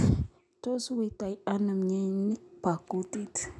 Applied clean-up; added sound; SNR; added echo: none; none; none; none.